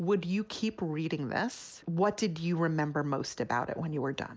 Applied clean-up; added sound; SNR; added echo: none; none; none; none.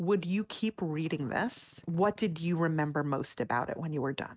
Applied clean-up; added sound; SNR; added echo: neural mask model RNNoise.